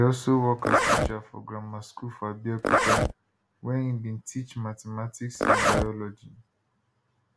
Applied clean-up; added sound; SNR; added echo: none; Zipper (clothing); -4 dB; none.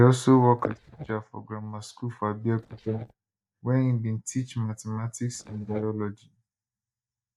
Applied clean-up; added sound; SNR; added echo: neural mask model DeepFilterNet 3.